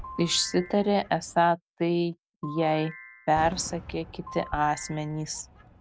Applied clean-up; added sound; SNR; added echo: none; Ringtone / Chime + Fireworks; 16 dB; none.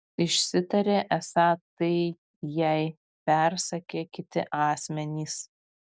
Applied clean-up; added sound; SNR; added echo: none; none; none; none.